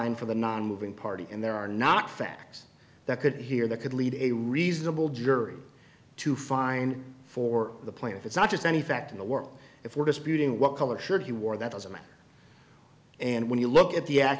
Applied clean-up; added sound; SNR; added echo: none; none; none; none.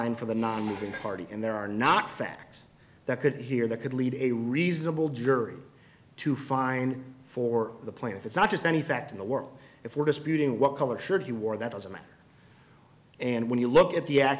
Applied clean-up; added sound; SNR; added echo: none; Dishes, pots, and pans; 19 dB; none.